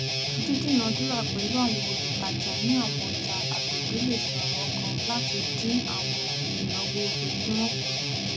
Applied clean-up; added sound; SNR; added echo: none; Guitar; -3 dB; none.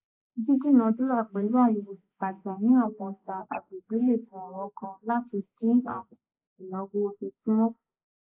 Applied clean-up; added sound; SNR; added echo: neural mask model Resemble Enhance denoiser.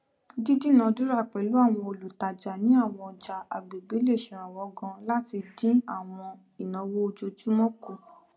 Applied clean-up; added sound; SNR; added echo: none; none; none; none.